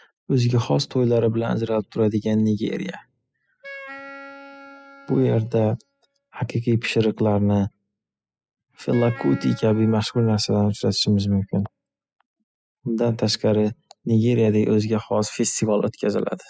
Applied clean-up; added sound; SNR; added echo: classical method spectral subtraction.